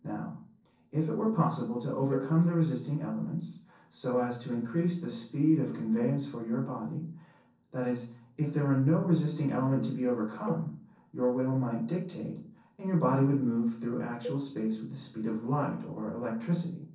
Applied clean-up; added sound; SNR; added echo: neural separator model SepFormer DNS4.